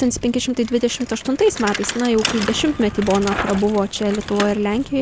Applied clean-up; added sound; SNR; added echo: none; Bicycle; 10 dB; none.